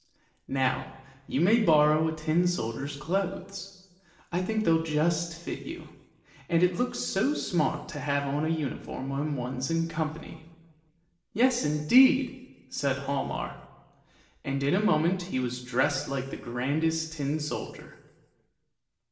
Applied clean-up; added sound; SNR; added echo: none; none; none; reverberation time 1.0 s.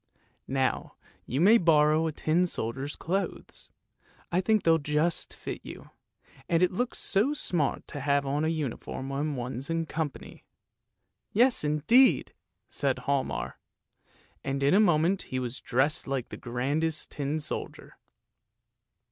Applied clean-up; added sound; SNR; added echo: none; none; none; none.